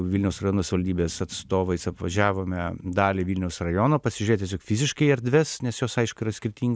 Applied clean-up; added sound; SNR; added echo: none; none; none; none.